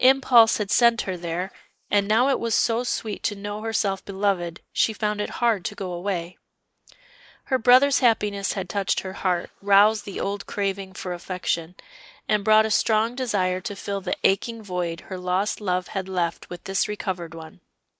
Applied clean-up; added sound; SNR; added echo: neural mask model Resemble Enhance denoiser.